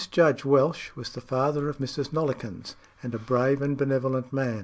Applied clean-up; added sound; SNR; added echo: none; none; none; none.